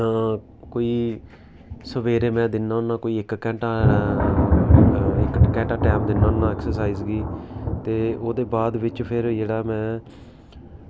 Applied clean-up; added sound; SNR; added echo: none; Thunder; -1 dB; none.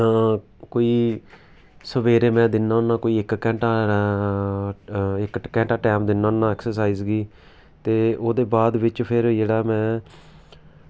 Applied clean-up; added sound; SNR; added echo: none; none; none; none.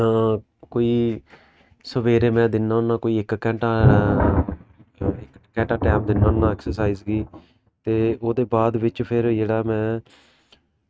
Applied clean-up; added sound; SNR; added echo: neural mask model RNNoise.